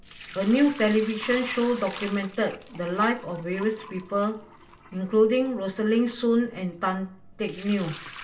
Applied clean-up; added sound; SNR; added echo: none; Sink (filling or washing) / Liquid; 16 dB; reverberation time 0.2 s.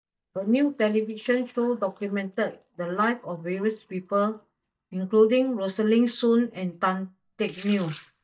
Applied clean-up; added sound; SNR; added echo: neural mask model DeepFilterNet 3.